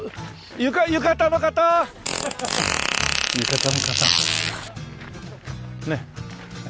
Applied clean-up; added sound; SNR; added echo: none; Fart; -1 dB; none.